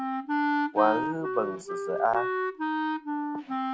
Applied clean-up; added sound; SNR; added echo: none; Wind instrument, woodwind instrument; -2 dB; none.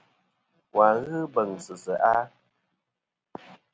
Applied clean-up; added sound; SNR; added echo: none; none; none; none.